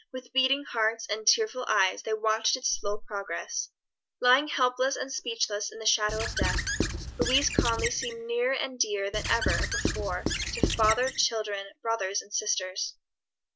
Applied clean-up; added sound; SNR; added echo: none; Squeak / Writing; 1 dB; none.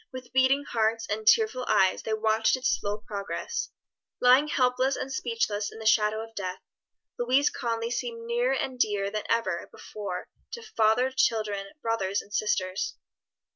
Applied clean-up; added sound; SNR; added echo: none; none; none; none.